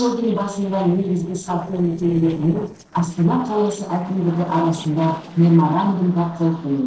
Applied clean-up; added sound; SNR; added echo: neural separator model SepFormer DNS4.